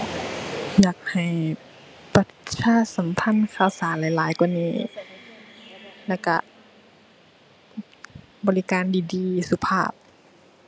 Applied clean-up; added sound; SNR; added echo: none; none; none; none.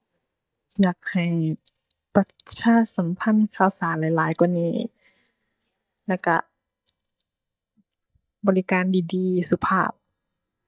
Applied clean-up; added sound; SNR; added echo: neural mask model DeepFilterNet 3.